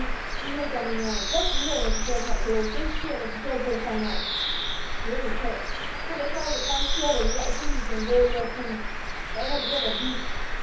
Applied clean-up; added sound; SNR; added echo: none; Bird; -4 dB; reverberation time 0.7 s.